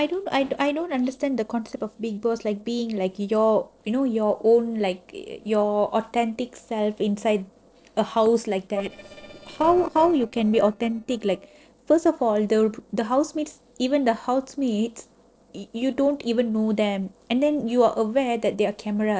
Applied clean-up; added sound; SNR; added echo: neural separator model SepFormer DNS4.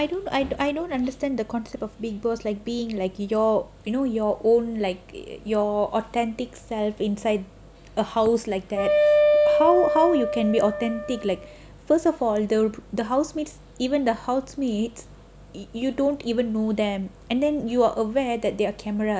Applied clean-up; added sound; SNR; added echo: none; Wind instrument, woodwind instrument; -2 dB; none.